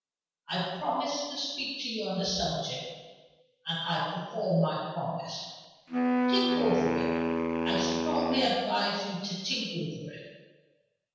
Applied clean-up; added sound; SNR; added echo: none; Wind instrument, woodwind instrument; -3 dB; reverberation time 1.2 s.